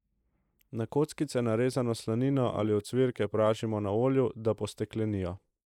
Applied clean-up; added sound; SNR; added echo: neural mask model Resemble Enhance denoiser.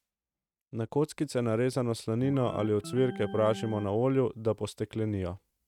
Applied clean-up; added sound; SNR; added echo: neural mask model RNNoise.